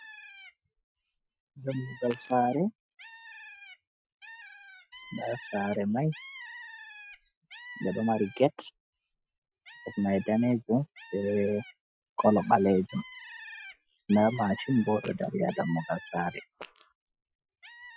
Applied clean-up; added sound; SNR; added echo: classical method Wiener filter.